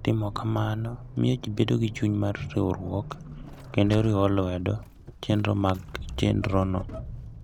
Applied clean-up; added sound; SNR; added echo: none; Squeak / Accelerating, revving, vroom / Vehicle; 14 dB; none.